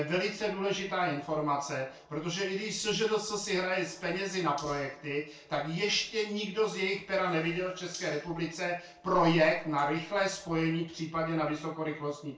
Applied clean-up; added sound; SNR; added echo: neural separator model SepFormer DNS4.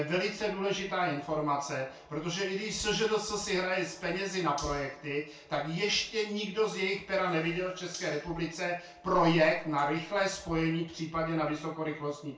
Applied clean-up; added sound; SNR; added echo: none; Cutlery, silverware; 19 dB; reverberation time 0.3 s.